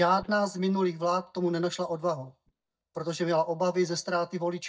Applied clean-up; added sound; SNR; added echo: neural mask model DeepFilterNet 3.